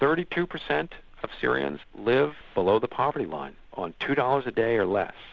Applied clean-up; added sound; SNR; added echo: none; none; none; none.